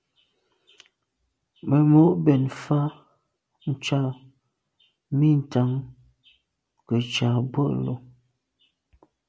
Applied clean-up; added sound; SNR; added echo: none; none; none; none.